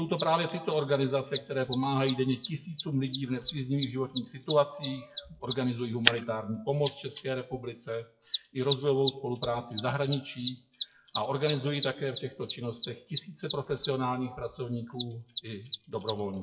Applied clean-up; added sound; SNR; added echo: classical method WPE with log-MMSE.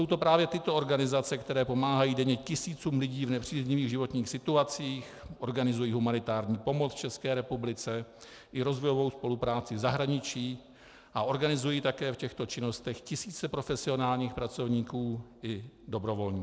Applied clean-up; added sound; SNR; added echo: none; none; none; none.